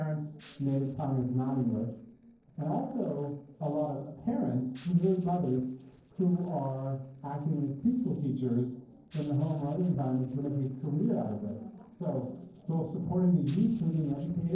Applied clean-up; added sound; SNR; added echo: neural separator model SepFormer DNS4.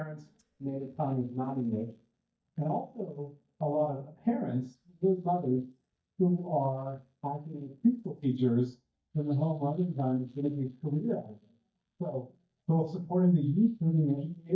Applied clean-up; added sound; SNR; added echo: neural mask model DeepFilterNet 3.